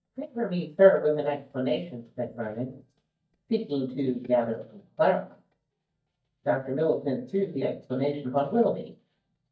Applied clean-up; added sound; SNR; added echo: neural mask model DeepFilterNet 3.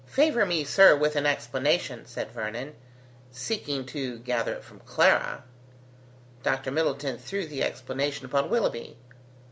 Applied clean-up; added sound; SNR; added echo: none; none; none; none.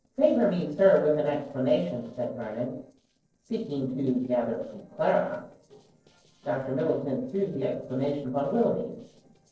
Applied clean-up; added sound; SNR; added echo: neural separator model SepFormer DNS4.